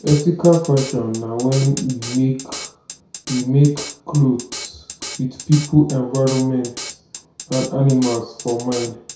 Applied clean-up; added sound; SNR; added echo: none; Drum kit; 14 dB; reverberation time 0.6 s.